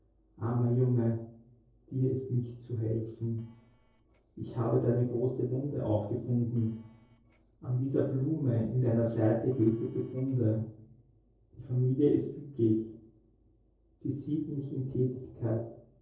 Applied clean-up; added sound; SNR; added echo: neural separator model SepFormer DNS4.